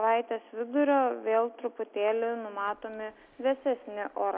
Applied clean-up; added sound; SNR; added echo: none; none; none; none.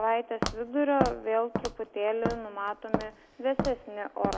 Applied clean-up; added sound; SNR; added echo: none; Walk, footsteps; 5 dB; none.